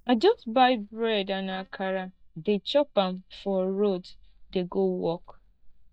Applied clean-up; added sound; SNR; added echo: neural mask model DeepFilterNet 3.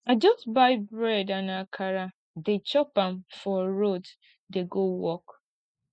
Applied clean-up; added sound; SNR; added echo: none; none; none; none.